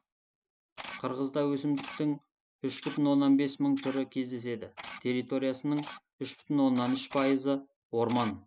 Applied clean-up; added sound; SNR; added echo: neural mask model Resemble Enhance denoiser.